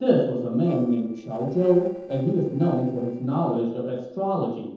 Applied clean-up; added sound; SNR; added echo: neural separator model SepFormer DNS4.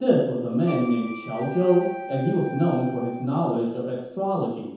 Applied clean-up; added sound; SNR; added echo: none; Wind instrument, woodwind instrument; 14 dB; reverberation time 0.9 s.